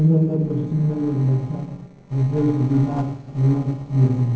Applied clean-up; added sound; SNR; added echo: neural separator model SepFormer DNS4.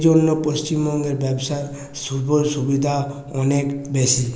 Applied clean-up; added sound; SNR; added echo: none; none; none; none.